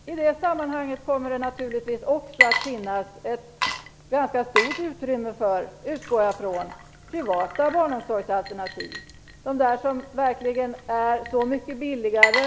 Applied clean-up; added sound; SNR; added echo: none; Water / Liquid; 5 dB; none.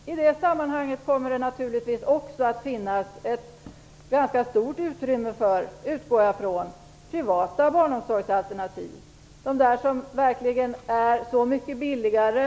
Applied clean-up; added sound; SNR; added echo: none; none; none; none.